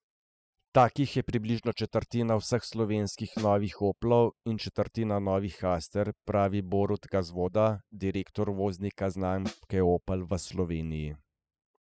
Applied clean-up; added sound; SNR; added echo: classical method spectral subtraction.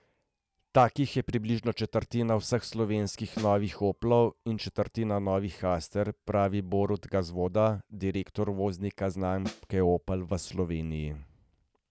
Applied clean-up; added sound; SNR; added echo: none; Snare drum; 10 dB; none.